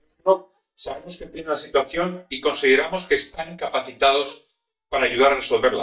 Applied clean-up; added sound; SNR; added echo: neural mask model DeepFilterNet 3.